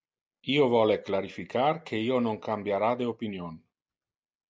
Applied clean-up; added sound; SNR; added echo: none; none; none; none.